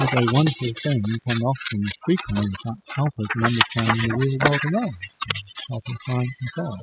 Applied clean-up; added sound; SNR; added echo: classical method spectral subtraction.